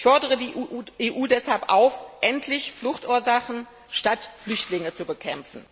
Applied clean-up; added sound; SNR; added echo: none; none; none; none.